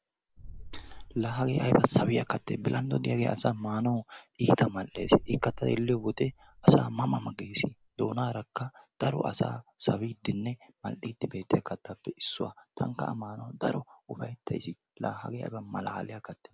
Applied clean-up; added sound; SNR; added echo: none; Boom; 17 dB; none.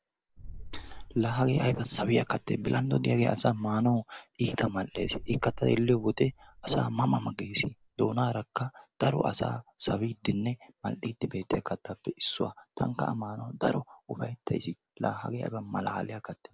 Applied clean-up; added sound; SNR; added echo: neural separator model SepFormer DNS4.